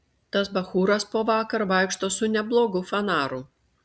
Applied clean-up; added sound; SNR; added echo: none; none; none; none.